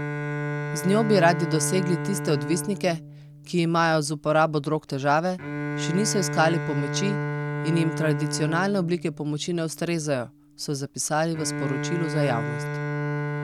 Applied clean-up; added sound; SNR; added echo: none; Bowed string instrument; 5 dB; none.